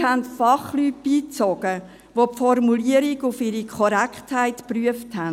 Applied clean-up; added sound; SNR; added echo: none; none; none; none.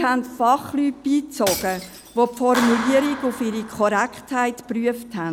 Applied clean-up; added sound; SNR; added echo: none; Clapping + Shatter / Crushing; 12 dB; none.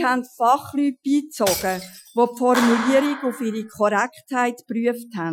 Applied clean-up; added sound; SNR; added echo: classical method Wiener filter.